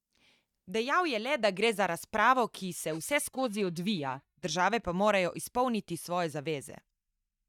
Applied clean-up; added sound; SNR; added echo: neural mask model DeepFilterNet 3.